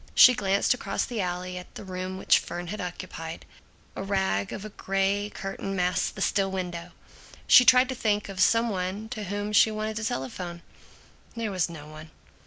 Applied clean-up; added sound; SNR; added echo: none; none; none; none.